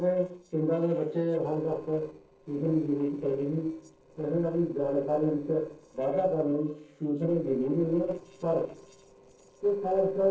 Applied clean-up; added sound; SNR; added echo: neural separator model SepFormer DNS4.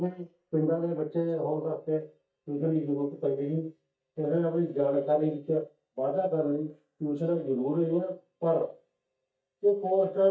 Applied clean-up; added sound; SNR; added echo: neural mask model DeepFilterNet 3.